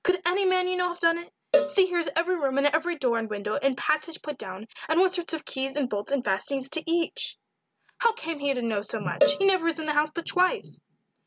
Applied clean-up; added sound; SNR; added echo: none; Cowbell; 4 dB; none.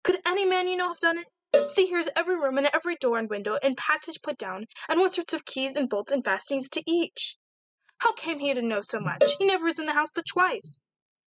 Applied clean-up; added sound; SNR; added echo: classical method spectral subtraction.